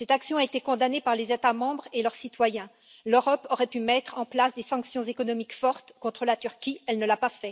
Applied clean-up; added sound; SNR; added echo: none; none; none; none.